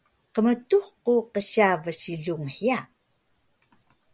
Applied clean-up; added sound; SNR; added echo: none; none; none; none.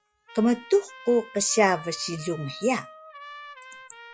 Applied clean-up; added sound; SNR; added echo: classical method log-MMSE.